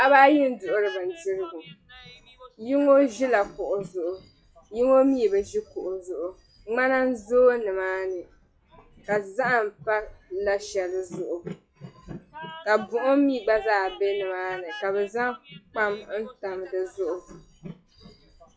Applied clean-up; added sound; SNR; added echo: classical method log-MMSE.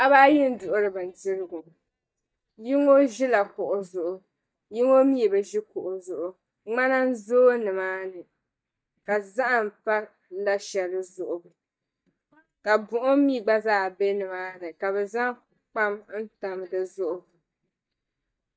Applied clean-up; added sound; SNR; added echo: neural mask model DeepFilterNet 3.